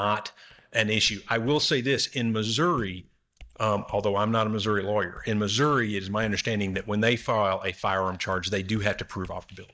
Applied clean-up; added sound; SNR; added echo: neural mask model DeepFilterNet 3.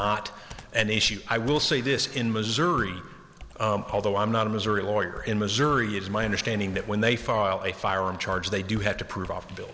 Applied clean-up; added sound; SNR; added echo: none; Computer keyboard + Insect; 19 dB; none.